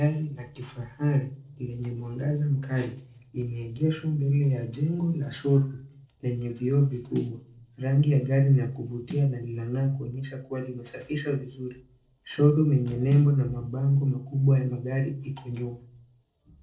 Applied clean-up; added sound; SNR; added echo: neural separator model SepFormer DNS4.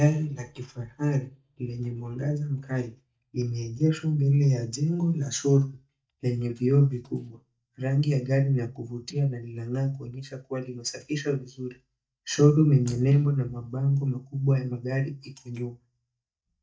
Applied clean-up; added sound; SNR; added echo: neural mask model DeepFilterNet 3.